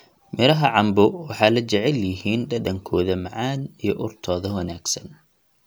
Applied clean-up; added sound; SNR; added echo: none; none; none; none.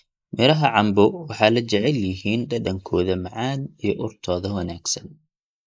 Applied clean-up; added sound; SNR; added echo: neural mask model Resemble Enhance denoiser.